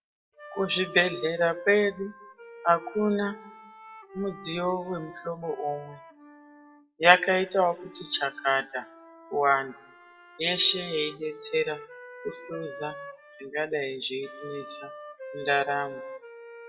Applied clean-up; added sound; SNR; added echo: classical method WPE with log-MMSE.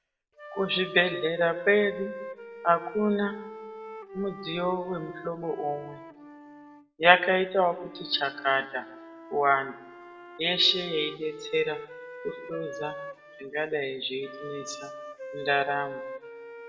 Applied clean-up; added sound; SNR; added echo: none; Wind instrument, woodwind instrument; 13 dB; reverberation time 1.3 s.